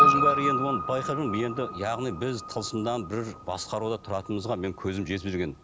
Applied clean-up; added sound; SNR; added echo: none; Piano; -1 dB; none.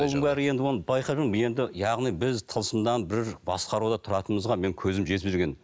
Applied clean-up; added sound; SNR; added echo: none; none; none; none.